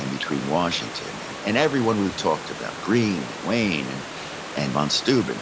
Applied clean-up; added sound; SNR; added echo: none; Stream / Liquid; 10 dB; none.